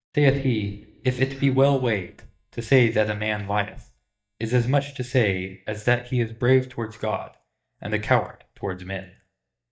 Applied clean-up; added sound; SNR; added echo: neural mask model DeepFilterNet 3.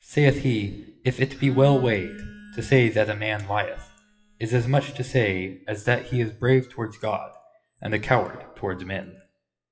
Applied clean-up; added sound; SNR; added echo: classical method WPE with log-MMSE.